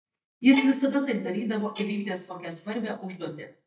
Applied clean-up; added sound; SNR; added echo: neural mask model DeepFilterNet 3.